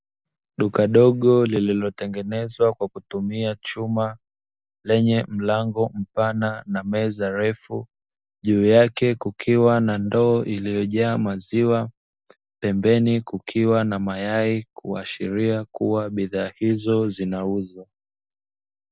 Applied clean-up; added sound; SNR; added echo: none; none; none; none.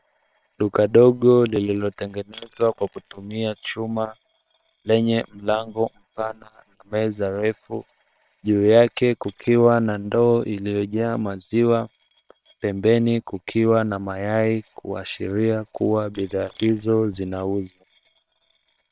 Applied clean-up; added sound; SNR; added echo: neural separator model SepFormer WHAM!.